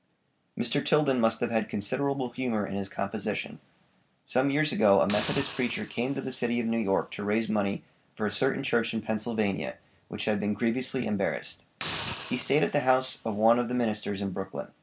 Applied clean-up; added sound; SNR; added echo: none; Hiss; 13 dB; none.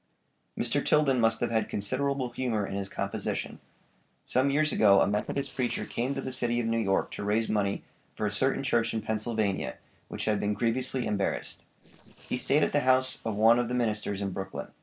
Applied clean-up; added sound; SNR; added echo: neural separator model SepFormer DNS4.